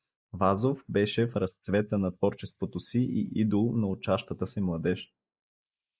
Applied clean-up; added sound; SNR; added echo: neural mask model Resemble Enhance denoiser.